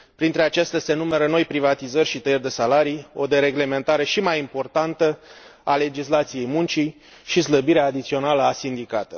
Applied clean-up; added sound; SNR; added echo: none; none; none; none.